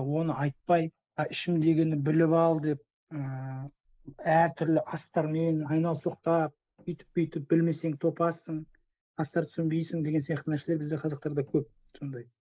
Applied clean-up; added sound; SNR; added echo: neural mask model Resemble Enhance denoiser.